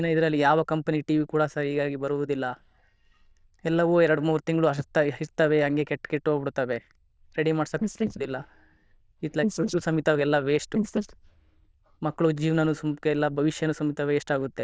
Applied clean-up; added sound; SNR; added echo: neural diffusion model UNIVERSE++.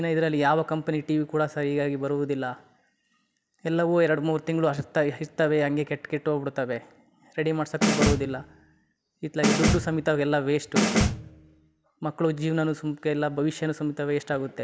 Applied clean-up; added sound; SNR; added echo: none; Snare drum; 0 dB; none.